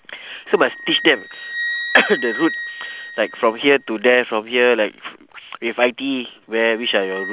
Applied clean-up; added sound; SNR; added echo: none; Wind instrument, woodwind instrument; 12 dB; none.